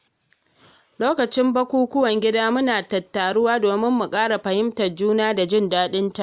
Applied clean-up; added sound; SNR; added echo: none; none; none; none.